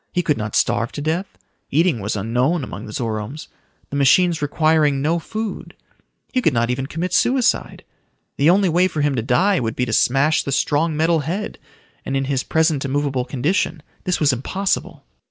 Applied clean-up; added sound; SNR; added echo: none; none; none; none.